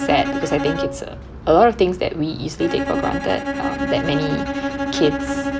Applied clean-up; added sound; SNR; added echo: none; Bowed string instrument; 4 dB; none.